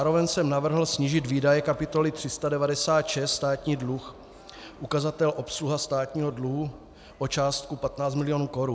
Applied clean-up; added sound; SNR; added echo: none; none; none; none.